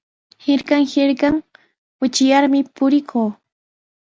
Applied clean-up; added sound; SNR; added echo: none; none; none; none.